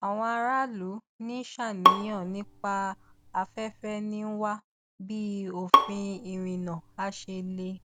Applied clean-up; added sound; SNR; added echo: none; Bowed string instrument; -4 dB; none.